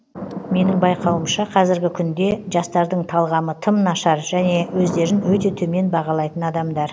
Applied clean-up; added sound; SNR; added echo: none; Thunder / Rain; 11 dB; none.